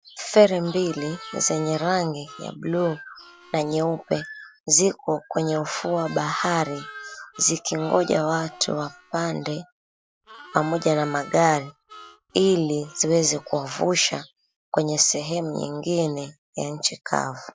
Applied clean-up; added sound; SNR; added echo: none; Harmonica; 19 dB; none.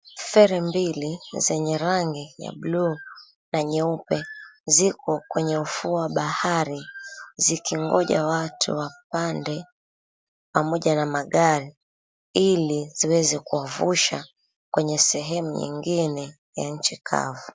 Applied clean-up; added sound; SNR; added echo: none; none; none; none.